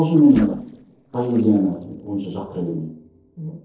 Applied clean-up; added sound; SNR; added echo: neural separator model SepFormer DNS4.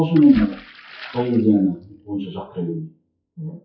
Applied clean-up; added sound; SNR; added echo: classical method WPE with log-MMSE.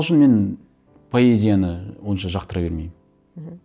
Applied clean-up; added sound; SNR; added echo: none; none; none; none.